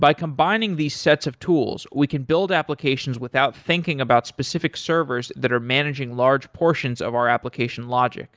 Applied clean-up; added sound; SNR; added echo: none; none; none; none.